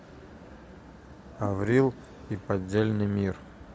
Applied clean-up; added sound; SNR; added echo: none; none; none; none.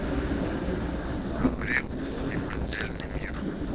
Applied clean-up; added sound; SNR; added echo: neural separator model SepFormer DNS4.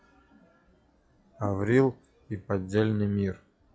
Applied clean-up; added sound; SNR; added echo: classical method log-MMSE.